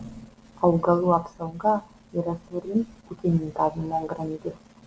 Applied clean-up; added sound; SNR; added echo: none; none; none; none.